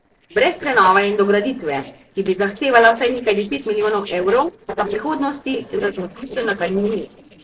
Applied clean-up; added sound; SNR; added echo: neural separator model SepFormer DNS4.